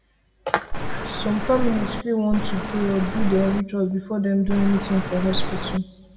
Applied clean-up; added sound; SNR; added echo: none; Cricket; 1 dB; reverberation time 1.3 s.